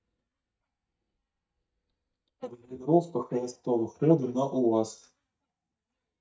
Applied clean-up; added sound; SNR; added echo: neural mask model DeepFilterNet 3.